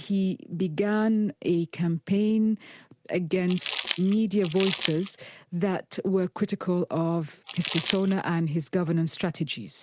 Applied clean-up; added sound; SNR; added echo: none; Crumpling, crinkling; 8 dB; none.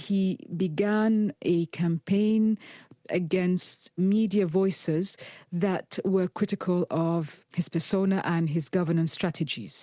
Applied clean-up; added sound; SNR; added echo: none; none; none; none.